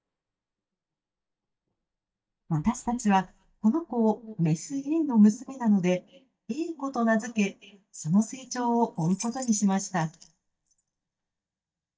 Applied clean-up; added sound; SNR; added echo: neural mask model DeepFilterNet 3.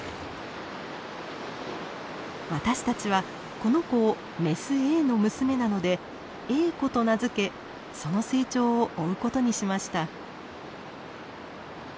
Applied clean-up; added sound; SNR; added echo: none; none; none; none.